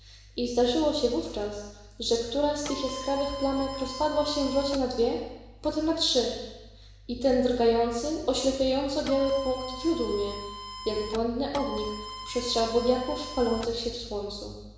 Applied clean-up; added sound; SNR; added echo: none; Printer; 12 dB; reverberation time 1.0 s.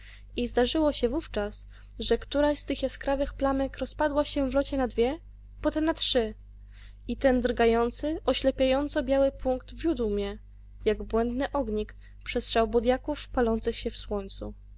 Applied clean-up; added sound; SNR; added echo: none; none; none; none.